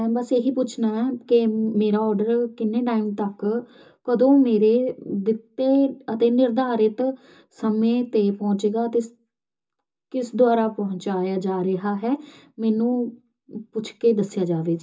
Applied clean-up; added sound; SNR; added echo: none; none; none; reverberation time 0.2 s.